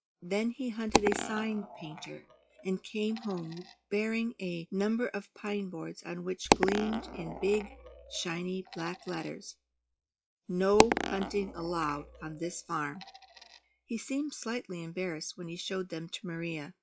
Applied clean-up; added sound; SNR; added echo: classical method log-MMSE.